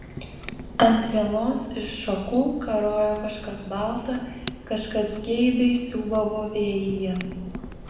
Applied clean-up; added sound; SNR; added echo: none; Clock; 14 dB; reverberation time 1.1 s.